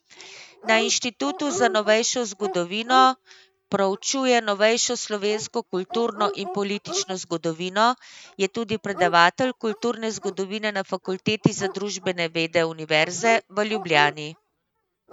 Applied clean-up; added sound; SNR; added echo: neural mask model RNNoise.